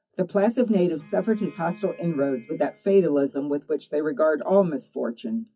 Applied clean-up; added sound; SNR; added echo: classical method WPE with log-MMSE.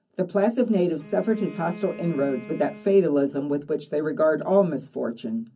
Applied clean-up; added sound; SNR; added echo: none; Bowed string instrument; 18 dB; reverberation time 0.4 s.